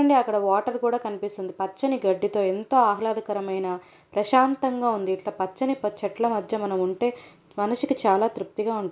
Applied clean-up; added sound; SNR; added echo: none; none; none; none.